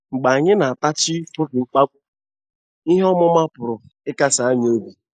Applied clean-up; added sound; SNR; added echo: neural mask model Resemble Enhance denoiser.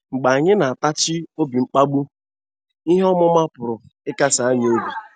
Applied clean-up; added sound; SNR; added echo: none; none; none; none.